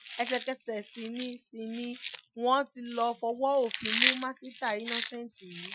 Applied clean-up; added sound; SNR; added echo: classical method Wiener filter.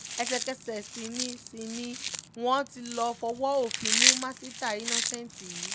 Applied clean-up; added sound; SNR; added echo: none; Chewing, mastication; -1 dB; none.